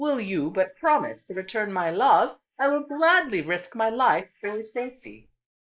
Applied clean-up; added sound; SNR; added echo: neural mask model Resemble Enhance denoiser.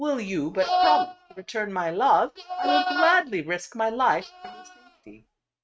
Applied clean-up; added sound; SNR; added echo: neural mask model RNNoise.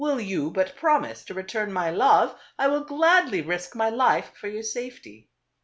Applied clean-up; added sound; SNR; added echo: none; none; none; none.